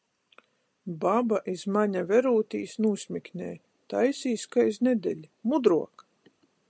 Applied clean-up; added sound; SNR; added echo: none; none; none; none.